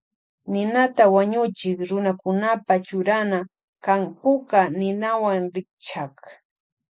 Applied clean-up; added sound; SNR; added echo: none; none; none; none.